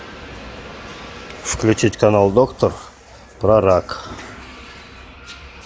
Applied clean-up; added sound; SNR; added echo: none; none; none; none.